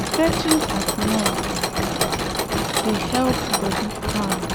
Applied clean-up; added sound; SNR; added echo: none; Mechanisms; -3 dB; none.